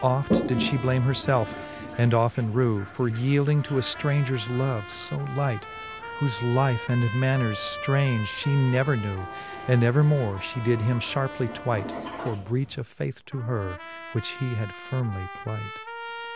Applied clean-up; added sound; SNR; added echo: none; Toilet flush + Trumpet; 10 dB; none.